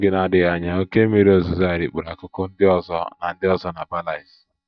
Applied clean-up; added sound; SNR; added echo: neural mask model DeepFilterNet 3.